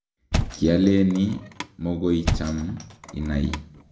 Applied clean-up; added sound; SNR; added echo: none; Thump, thud; 6 dB; reverberation time 0.5 s.